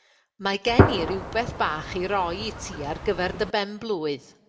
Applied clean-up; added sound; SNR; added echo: none; Gunshot, gunfire; -2 dB; reverberation time 0.6 s.